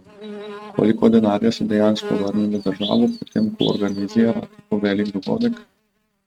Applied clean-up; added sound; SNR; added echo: neural mask model RNNoise.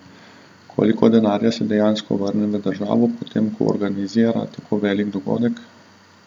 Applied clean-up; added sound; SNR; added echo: none; none; none; none.